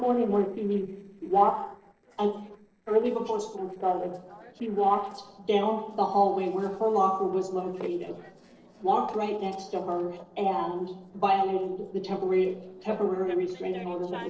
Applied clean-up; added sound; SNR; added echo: neural separator model SepFormer DNS4.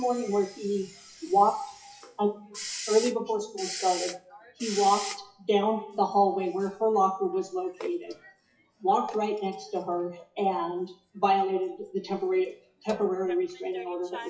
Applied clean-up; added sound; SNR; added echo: classical method WPE with log-MMSE.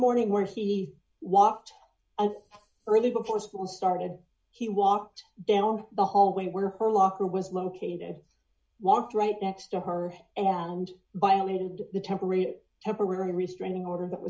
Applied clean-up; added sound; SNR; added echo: none; none; none; none.